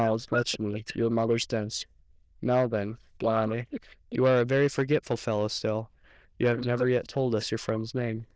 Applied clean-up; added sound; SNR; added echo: neural diffusion model UNIVERSE++.